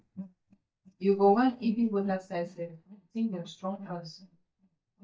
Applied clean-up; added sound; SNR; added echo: neural mask model DeepFilterNet 3.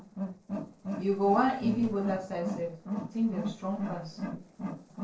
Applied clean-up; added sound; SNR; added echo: neural separator model SepFormer DNS4.